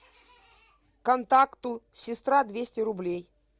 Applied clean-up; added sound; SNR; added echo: none; none; none; none.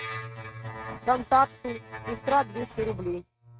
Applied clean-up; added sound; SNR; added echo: neural mask model RNNoise.